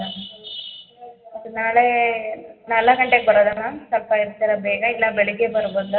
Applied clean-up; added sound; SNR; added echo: none; none; none; reverberation time 0.7 s.